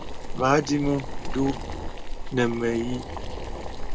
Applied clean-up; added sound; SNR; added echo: none; Boiling; 3 dB; none.